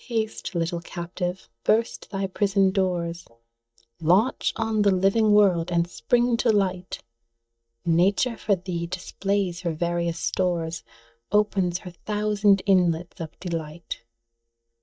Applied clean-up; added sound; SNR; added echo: neural mask model DeepFilterNet 3.